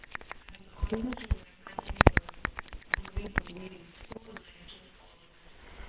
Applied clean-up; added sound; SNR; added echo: neural separator model SepFormer WHAMR!.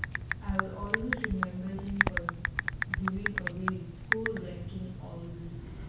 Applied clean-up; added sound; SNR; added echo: none; Typing; -4 dB; reverberation time 0.6 s.